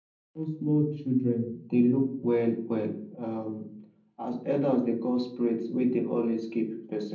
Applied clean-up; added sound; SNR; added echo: none; none; none; reverberation time 0.6 s.